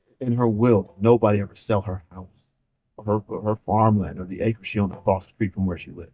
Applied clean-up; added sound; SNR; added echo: neural mask model DeepFilterNet 3.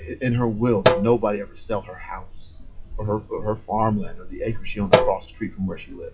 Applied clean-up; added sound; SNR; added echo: classical method WPE with log-MMSE.